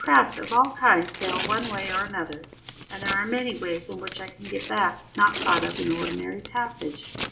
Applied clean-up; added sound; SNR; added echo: none; Tearing; 8 dB; reverberation time 0.6 s.